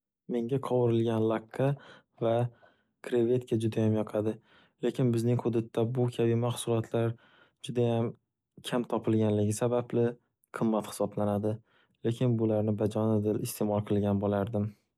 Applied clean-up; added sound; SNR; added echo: none; none; none; none.